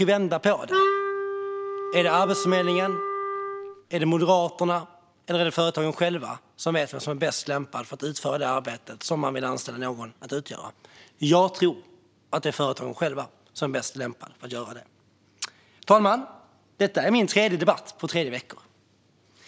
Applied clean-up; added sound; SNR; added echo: none; Wind instrument, woodwind instrument; 2 dB; none.